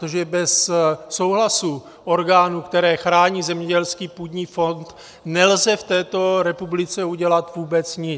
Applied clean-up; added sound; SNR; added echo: none; none; none; none.